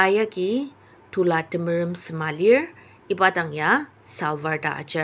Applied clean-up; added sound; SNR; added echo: none; none; none; none.